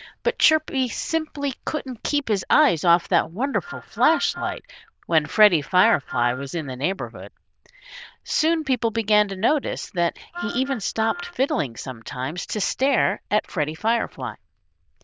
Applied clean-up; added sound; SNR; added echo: neural diffusion model UNIVERSE++.